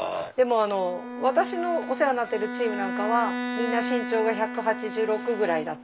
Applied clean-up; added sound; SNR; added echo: none; Bowed string instrument; 7 dB; none.